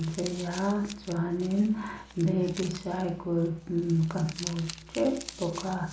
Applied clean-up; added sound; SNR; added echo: none; Crumpling, crinkling; 15 dB; none.